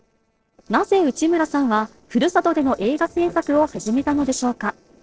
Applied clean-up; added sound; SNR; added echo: neural separator model SepFormer DNS4.